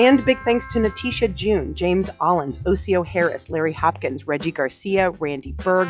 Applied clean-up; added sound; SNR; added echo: classical method log-MMSE.